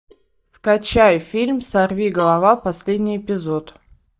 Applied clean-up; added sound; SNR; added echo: neural mask model DeepFilterNet 3.